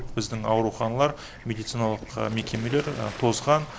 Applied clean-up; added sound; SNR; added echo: none; Fowl; 14 dB; none.